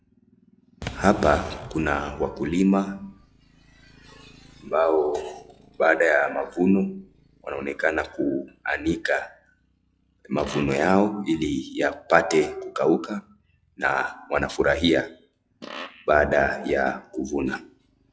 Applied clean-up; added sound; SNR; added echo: classical method log-MMSE.